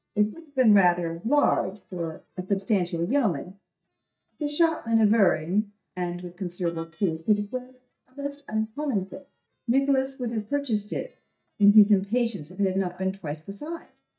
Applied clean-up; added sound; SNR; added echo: neural mask model DeepFilterNet 3.